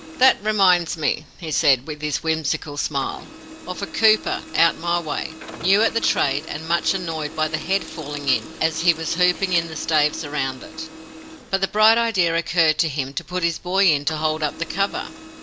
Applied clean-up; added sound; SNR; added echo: none; Printer; 16 dB; none.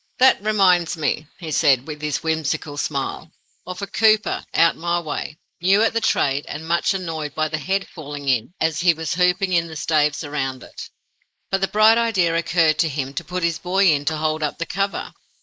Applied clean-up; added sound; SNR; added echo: neural mask model Resemble Enhance denoiser.